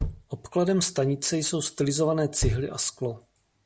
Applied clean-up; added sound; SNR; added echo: none; Thump, thud; 10 dB; none.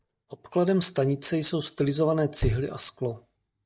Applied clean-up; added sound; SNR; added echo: neural mask model DeepFilterNet 3.